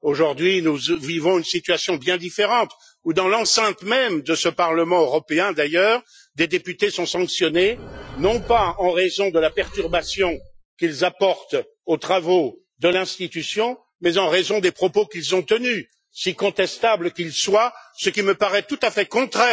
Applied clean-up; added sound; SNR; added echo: classical method Wiener filter.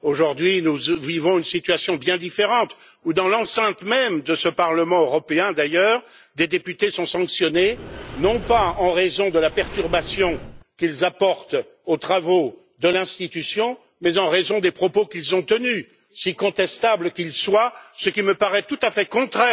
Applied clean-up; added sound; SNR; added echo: none; Sliding door; 14 dB; none.